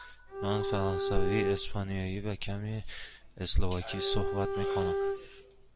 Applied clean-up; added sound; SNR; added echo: none; Bowed string instrument; 2 dB; none.